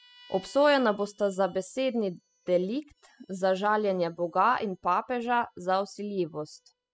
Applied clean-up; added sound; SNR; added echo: classical method spectral subtraction.